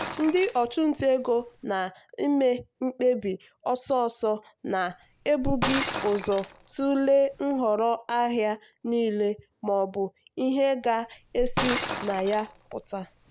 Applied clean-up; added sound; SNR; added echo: none; Shatter; 8 dB; none.